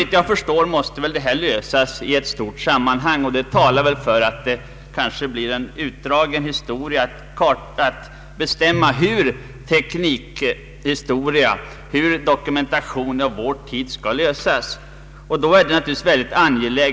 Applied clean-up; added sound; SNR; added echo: none; Bowed string instrument; 16 dB; none.